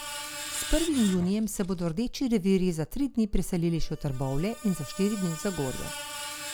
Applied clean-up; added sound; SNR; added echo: none; Screech; 12 dB; none.